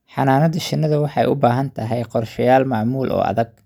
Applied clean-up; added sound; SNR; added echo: none; none; none; none.